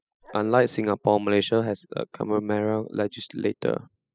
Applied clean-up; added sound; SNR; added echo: classical method spectral subtraction.